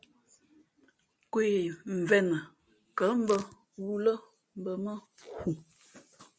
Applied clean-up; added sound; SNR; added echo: none; none; none; none.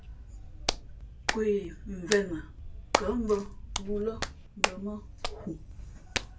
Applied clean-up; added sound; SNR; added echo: none; Hands; 1 dB; reverberation time 0.2 s.